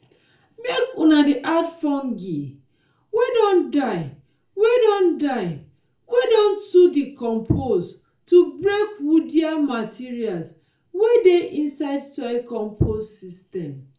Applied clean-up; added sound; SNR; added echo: none; none; none; reverberation time 0.3 s.